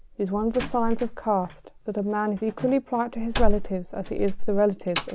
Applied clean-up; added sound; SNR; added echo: none; Slam; 1 dB; none.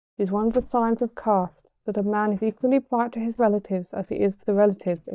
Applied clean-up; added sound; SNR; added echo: neural mask model DeepFilterNet 3.